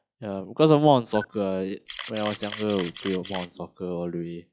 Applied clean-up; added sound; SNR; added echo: classical method log-MMSE.